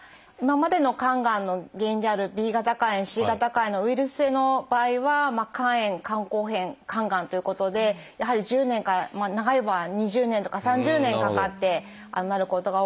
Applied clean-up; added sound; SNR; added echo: none; none; none; none.